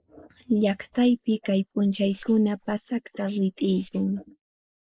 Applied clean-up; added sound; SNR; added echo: neural mask model Resemble Enhance denoiser.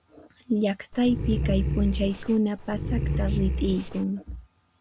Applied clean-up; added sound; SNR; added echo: none; Growling; 0 dB; none.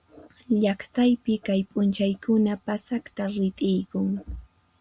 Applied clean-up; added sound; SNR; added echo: none; none; none; none.